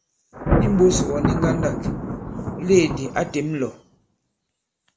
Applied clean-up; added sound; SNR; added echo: none; Thunder; 2 dB; none.